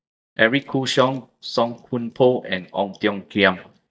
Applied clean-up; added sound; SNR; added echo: neural mask model DeepFilterNet 3.